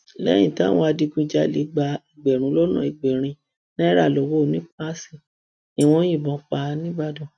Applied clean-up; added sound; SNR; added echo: neural mask model RNNoise.